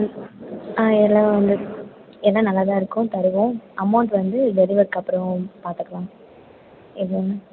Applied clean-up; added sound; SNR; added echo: none; none; none; none.